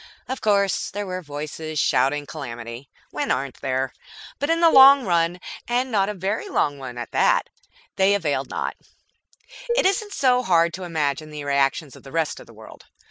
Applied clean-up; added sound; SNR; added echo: none; Dishes, pots, and pans; 8 dB; none.